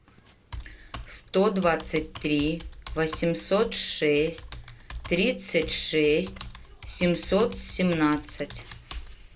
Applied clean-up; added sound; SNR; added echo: none; Computer keyboard; 14 dB; none.